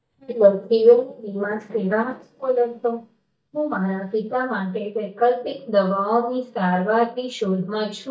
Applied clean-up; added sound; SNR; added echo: neural mask model DeepFilterNet 3.